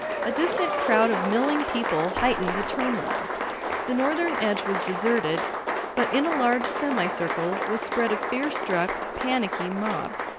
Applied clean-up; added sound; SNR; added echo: none; Applause; 2 dB; none.